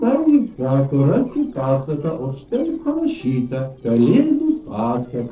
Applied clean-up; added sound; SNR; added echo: neural separator model SepFormer DNS4.